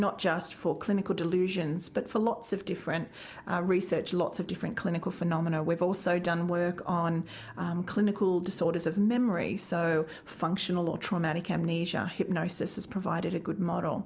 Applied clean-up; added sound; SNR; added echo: none; none; none; none.